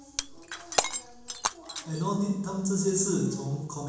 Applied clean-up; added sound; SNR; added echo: none; Shatter; 5 dB; reverberation time 1.0 s.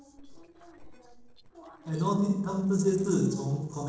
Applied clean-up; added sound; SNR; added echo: neural separator model SepFormer DNS4.